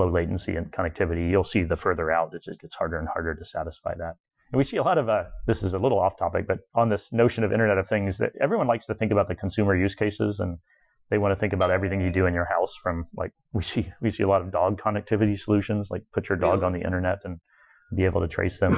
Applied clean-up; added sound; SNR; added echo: classical method Wiener filter.